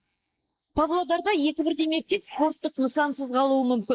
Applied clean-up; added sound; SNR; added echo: neural mask model Resemble Enhance denoiser.